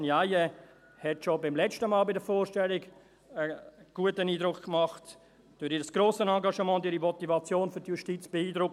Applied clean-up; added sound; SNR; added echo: none; none; none; none.